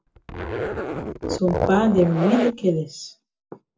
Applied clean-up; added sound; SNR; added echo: none; Zipper (clothing); 4 dB; reverberation time 0.2 s.